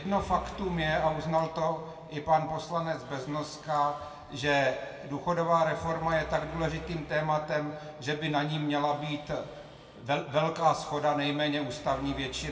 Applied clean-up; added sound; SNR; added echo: none; Mechanisms; 19 dB; reverberation time 1.7 s.